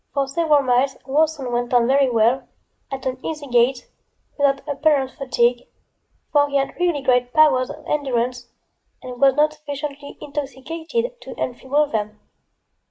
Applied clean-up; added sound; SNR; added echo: neural mask model Resemble Enhance denoiser.